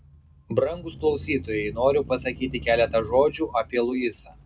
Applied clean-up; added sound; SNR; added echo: none; Engine starting / Accelerating, revving, vroom / Motor vehicle (road); 15 dB; reverberation time 0.2 s.